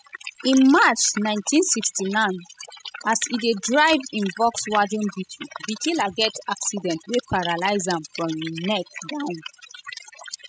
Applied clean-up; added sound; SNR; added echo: classical method spectral subtraction.